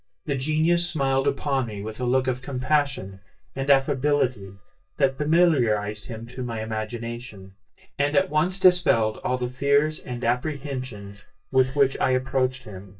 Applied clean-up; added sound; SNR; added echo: neural mask model DeepFilterNet 3.